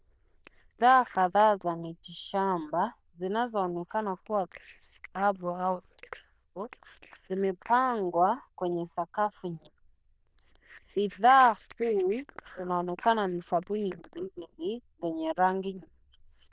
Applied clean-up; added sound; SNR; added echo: neural diffusion model UNIVERSE++.